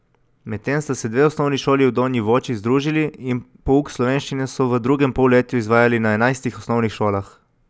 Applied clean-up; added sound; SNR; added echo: none; none; none; none.